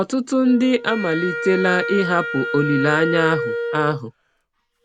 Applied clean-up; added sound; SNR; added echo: none; Wind instrument, woodwind instrument; 6 dB; none.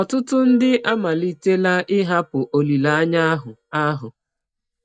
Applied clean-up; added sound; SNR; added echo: neural mask model DeepFilterNet 3.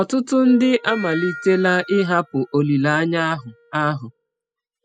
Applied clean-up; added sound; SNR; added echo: classical method spectral subtraction.